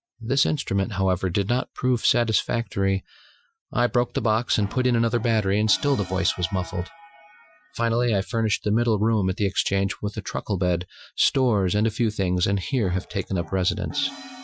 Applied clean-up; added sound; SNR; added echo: classical method Wiener filter.